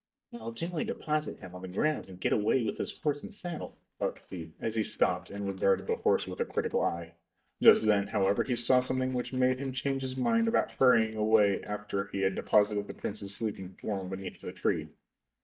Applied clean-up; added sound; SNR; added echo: neural mask model DeepFilterNet 3.